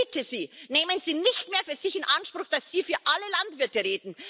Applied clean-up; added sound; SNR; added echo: none; none; none; none.